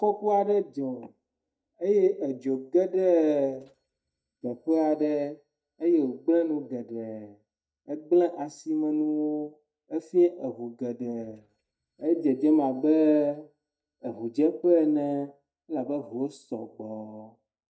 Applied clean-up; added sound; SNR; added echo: neural mask model DeepFilterNet 3.